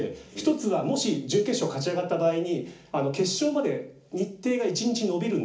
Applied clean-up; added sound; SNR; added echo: none; none; none; reverberation time 0.4 s.